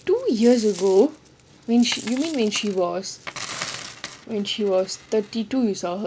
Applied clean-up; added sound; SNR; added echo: none; Coin (dropping); 16 dB; none.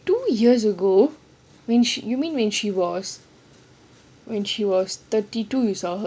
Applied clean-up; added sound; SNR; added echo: none; none; none; none.